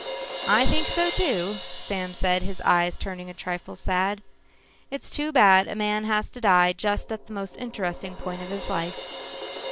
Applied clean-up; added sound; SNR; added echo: none; Crash cymbal; 11 dB; none.